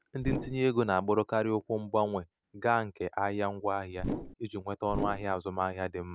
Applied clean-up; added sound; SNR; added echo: none; Whoosh, swoosh, swish; 3 dB; none.